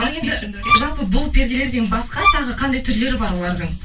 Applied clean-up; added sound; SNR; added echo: none; Bowed string instrument; 0 dB; reverberation time 0.1 s.